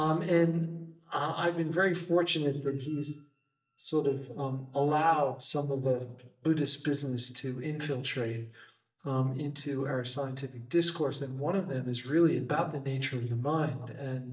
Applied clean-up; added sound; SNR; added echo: neural mask model DeepFilterNet 3.